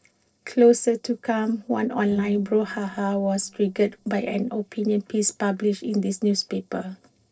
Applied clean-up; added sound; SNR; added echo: neural separator model SepFormer DNS4.